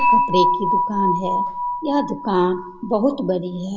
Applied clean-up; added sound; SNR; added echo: none; Dishes, pots, and pans / Chink, clink; -1 dB; none.